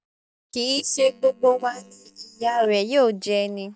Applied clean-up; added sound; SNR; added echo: neural mask model DeepFilterNet 3.